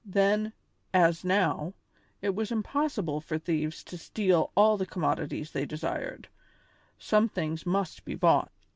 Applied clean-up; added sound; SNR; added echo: none; none; none; none.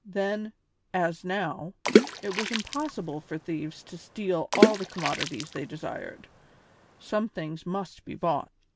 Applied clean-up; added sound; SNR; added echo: none; Water / Splash, splatter; -3 dB; none.